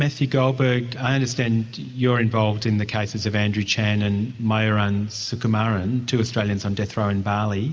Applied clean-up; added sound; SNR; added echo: none; none; none; none.